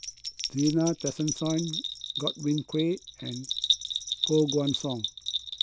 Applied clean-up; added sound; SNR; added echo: none; Bell; 4 dB; none.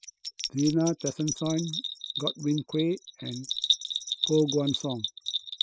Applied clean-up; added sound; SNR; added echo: classical method spectral subtraction.